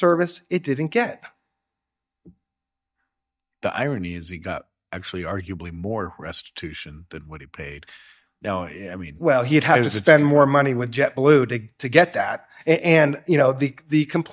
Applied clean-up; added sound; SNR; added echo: neural mask model DeepFilterNet 3.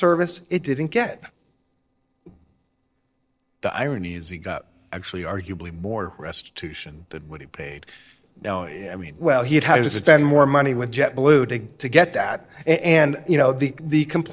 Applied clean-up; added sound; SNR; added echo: neural separator model SepFormer DNS4.